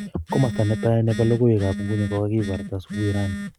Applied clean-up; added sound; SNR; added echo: neural mask model RNNoise.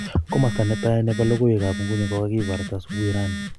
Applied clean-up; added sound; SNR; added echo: none; Telephone; 8 dB; none.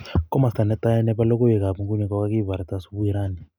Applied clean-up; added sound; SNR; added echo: none; none; none; none.